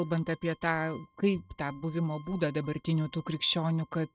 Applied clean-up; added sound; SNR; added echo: neural mask model RNNoise.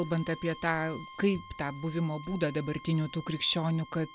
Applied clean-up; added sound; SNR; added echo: none; Bowed string instrument; 16 dB; none.